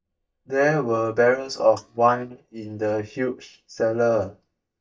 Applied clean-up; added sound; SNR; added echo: neural mask model DeepFilterNet 3.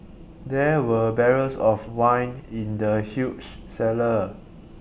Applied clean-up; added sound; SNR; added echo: none; none; none; none.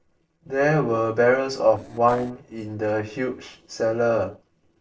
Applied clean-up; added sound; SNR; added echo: neural separator model SepFormer DNS4.